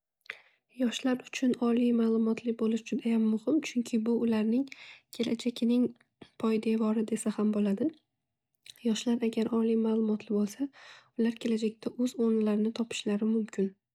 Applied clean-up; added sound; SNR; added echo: none; none; none; none.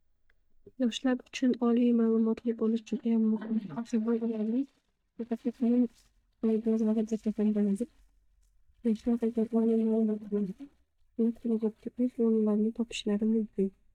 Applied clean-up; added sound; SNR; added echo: neural mask model DeepFilterNet 3.